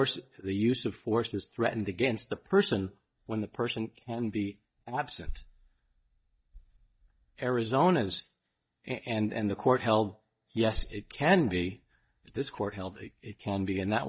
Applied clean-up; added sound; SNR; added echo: neural mask model DeepFilterNet 3.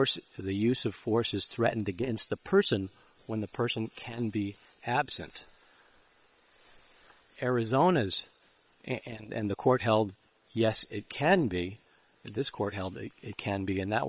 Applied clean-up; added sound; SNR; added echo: neural separator model SepFormer WHAM!.